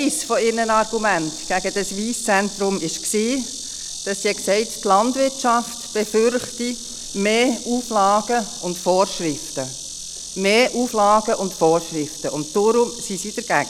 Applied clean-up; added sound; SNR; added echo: none; Insect; 12 dB; none.